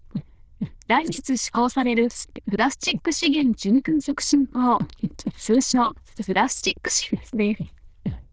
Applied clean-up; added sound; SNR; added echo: neural diffusion model UNIVERSE++.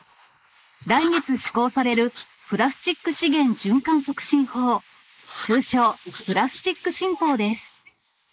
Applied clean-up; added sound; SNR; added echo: neural mask model Resemble Enhance denoiser.